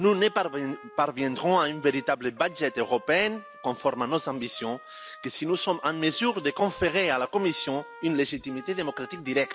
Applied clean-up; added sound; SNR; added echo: none; Trumpet; 18 dB; none.